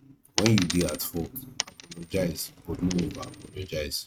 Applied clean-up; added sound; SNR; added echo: neural mask model RNNoise.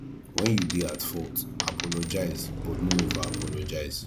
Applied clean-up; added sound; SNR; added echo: none; Coin (dropping) + Car passing by; 3 dB; none.